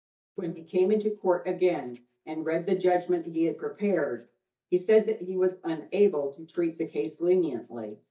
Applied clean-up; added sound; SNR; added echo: neural mask model DeepFilterNet 3.